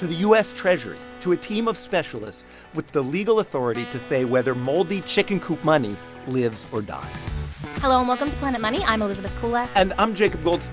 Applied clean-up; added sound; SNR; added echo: none; Wind instrument, woodwind instrument; 18 dB; none.